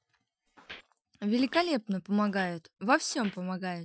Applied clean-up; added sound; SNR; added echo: classical method Wiener filter.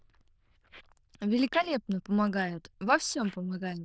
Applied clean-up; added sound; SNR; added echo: neural diffusion model UNIVERSE++.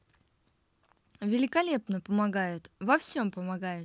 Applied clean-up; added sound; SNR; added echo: none; none; none; none.